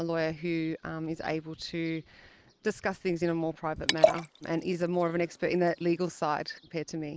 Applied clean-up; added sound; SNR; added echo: neural mask model Resemble Enhance denoiser.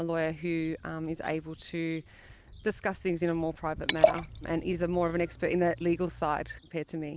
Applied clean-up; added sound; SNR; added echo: none; Liquid; 1 dB; none.